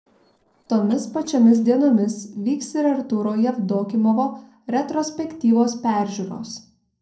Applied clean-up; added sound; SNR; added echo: neural separator model SepFormer DNS4.